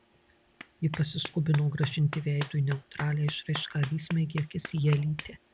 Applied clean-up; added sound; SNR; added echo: none; Clapping; 15 dB; none.